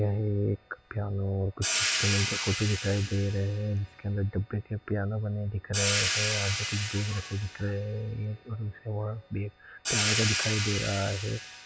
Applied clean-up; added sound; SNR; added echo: none; Hi-hat; 4 dB; none.